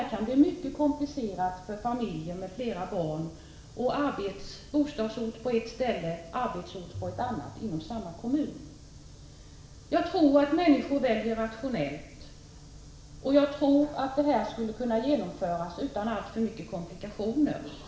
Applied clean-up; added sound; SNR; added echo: none; Bowed string instrument; 18 dB; reverberation time 0.8 s.